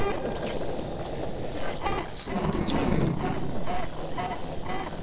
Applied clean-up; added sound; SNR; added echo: neural separator model SepFormer DNS4.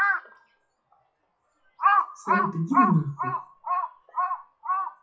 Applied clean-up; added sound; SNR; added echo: classical method WPE with log-MMSE.